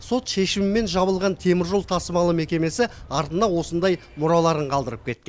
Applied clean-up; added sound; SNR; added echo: none; none; none; none.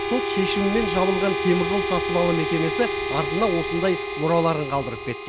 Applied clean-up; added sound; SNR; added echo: none; Harmonica; 3 dB; none.